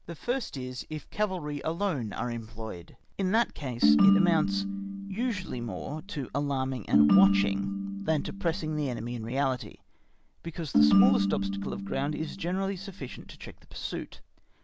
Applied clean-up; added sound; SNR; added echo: none; Ringtone; -4 dB; none.